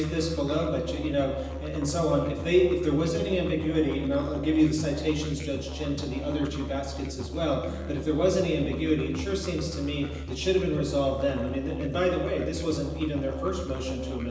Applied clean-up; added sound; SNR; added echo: none; Musical instrument; 9 dB; reverberation time 1.0 s.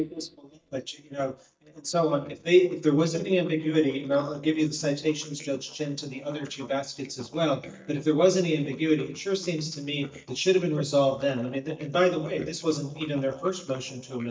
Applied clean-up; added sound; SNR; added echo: neural mask model DeepFilterNet 3.